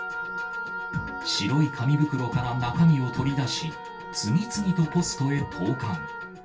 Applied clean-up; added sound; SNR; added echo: none; Wind instrument, woodwind instrument; 10 dB; reverberation time 0.2 s.